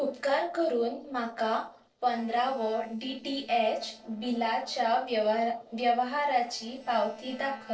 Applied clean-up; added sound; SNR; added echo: neural separator model SepFormer DNS4.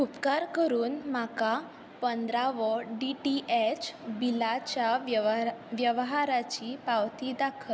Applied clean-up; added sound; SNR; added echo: none; none; none; none.